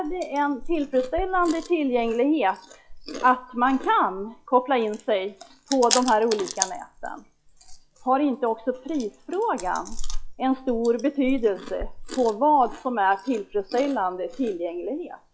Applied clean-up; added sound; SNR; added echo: classical method log-MMSE.